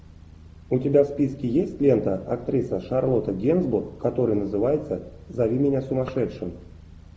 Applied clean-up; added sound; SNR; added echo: none; none; none; none.